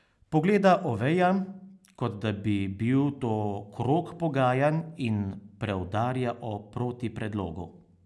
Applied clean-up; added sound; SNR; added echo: none; none; none; none.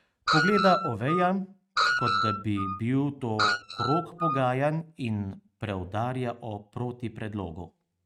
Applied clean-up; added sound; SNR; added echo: neural mask model RNNoise.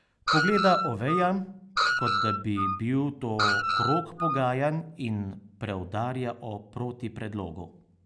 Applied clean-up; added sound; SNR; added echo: none; Screech; -1 dB; none.